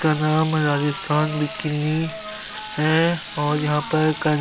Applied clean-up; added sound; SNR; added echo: none; Sink (filling or washing) / Water tap, faucet; 16 dB; none.